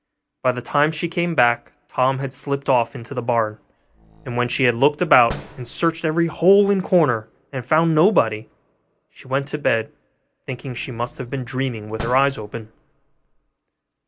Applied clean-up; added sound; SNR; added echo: none; Slam; 18 dB; none.